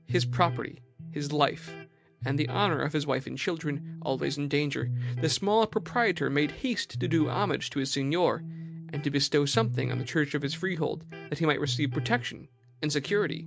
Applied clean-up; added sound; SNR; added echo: none; Electric guitar; 8 dB; none.